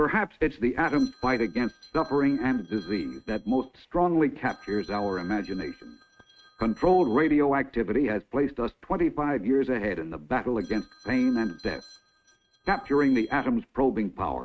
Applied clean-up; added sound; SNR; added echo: neural mask model RNNoise.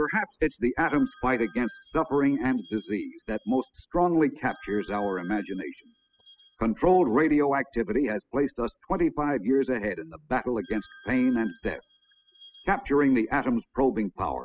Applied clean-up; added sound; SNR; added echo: classical method spectral subtraction.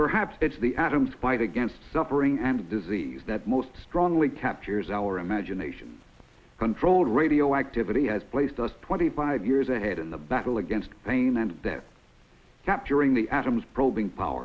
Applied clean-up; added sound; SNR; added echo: none; none; none; none.